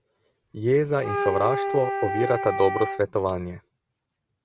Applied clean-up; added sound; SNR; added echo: none; Wind instrument, woodwind instrument; 3 dB; none.